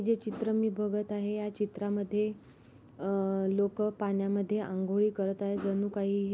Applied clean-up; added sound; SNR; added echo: none; none; none; none.